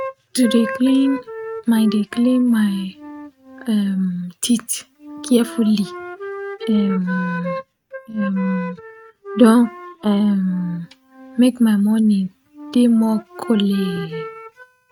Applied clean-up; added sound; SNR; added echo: neural mask model RNNoise.